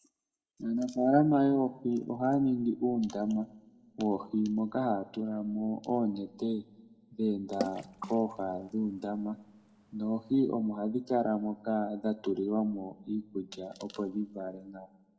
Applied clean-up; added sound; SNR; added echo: none; Water / Splash, splatter; 12 dB; reverberation time 0.7 s.